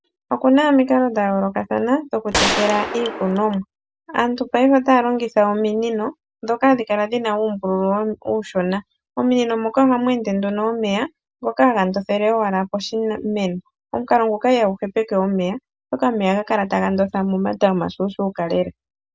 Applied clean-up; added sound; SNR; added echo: none; Gunshot, gunfire; 3 dB; none.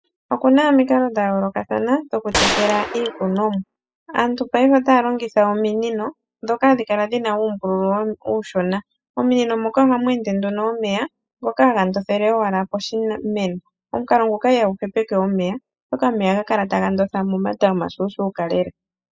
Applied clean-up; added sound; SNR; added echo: classical method spectral subtraction.